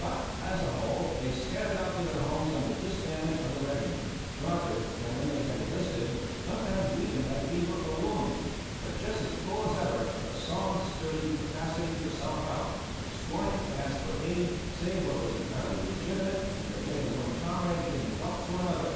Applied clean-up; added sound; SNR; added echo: none; Water; 4 dB; reverberation time 1.2 s.